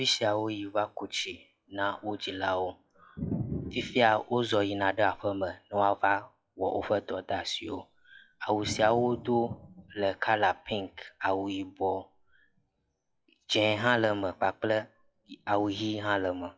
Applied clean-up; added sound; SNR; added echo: classical method WPE with log-MMSE.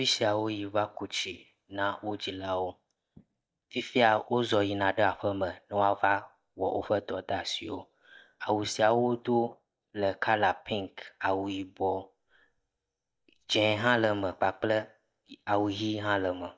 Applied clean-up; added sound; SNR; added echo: neural mask model DeepFilterNet 3.